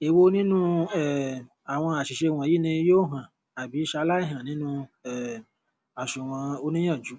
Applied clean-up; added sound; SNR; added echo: none; none; none; none.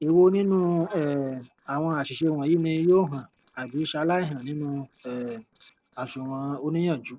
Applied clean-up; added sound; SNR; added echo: neural separator model SepFormer DNS4.